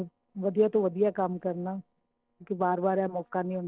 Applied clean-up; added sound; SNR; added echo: neural separator model SepFormer DNS4.